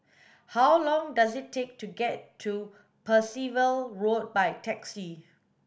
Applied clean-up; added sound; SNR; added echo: none; none; none; none.